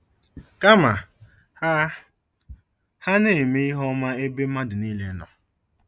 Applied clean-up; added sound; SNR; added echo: none; none; none; none.